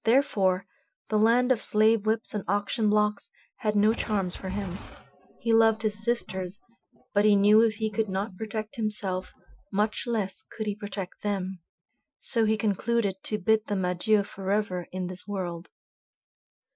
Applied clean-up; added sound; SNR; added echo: classical method Wiener filter.